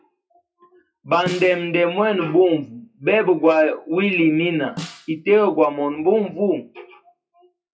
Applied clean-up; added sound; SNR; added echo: classical method WPE with log-MMSE.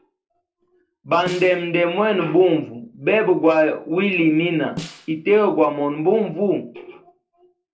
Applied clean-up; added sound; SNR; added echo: neural separator model SepFormer DNS4.